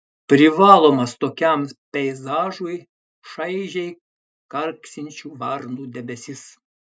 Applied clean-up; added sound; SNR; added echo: none; none; none; none.